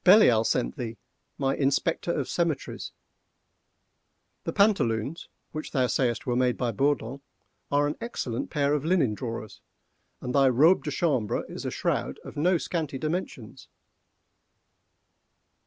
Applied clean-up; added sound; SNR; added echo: none; none; none; none.